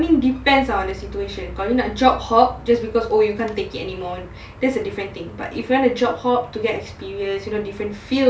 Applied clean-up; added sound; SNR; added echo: none; none; none; none.